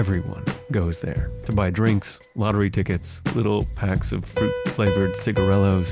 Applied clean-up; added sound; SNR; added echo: none; Piano; 9 dB; none.